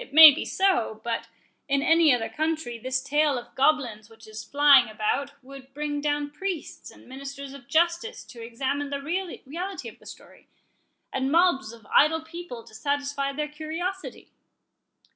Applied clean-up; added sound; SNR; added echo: none; none; none; none.